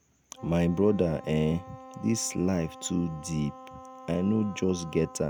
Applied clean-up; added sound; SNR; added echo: none; Wind instrument, woodwind instrument; 18 dB; none.